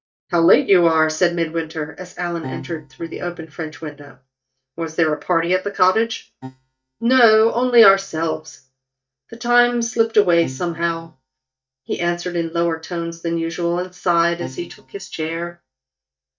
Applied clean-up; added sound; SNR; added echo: neural mask model DeepFilterNet 3.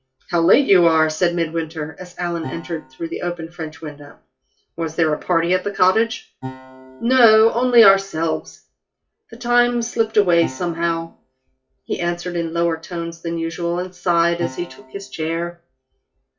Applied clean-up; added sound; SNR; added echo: classical method WPE with log-MMSE.